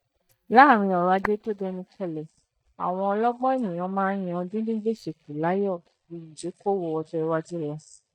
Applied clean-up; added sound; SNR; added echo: neural mask model DeepFilterNet 3.